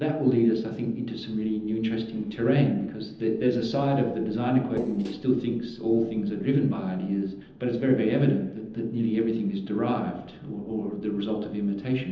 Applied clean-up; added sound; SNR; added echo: neural separator model SepFormer DNS4.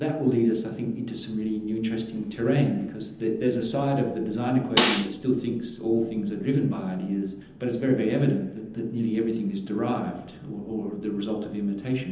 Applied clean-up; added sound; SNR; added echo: none; Snare drum; -1 dB; reverberation time 0.9 s.